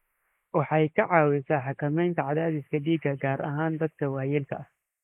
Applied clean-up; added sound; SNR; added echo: neural mask model Resemble Enhance denoiser.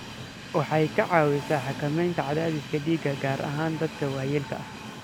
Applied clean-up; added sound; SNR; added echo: none; Train; 11 dB; none.